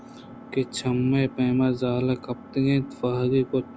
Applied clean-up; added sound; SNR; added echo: none; Engine; 19 dB; none.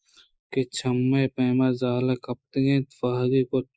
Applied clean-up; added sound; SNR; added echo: neural mask model Resemble Enhance denoiser.